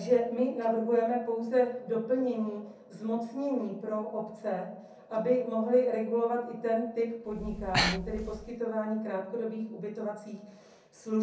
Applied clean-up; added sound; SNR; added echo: none; Breathing; 3 dB; reverberation time 0.6 s.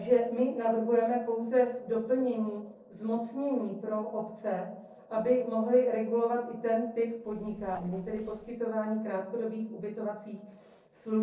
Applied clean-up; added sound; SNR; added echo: neural separator model SepFormer DNS4.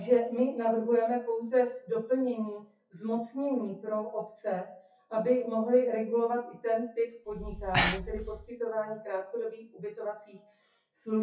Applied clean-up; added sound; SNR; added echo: classical method WPE with log-MMSE.